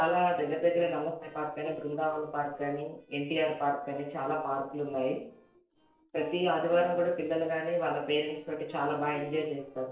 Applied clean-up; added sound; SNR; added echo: neural separator model SepFormer DNS4.